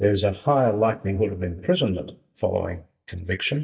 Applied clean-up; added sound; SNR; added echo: neural mask model DeepFilterNet 3.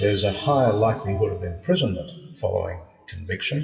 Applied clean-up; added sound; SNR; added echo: classical method WPE with log-MMSE.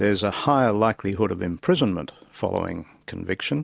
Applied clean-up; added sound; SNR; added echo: none; none; none; none.